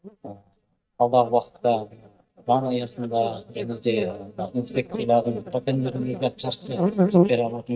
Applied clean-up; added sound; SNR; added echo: neural mask model DeepFilterNet 3.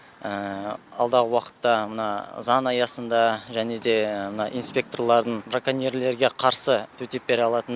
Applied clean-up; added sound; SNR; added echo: none; none; none; none.